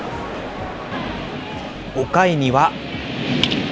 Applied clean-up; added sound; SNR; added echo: none; none; none; none.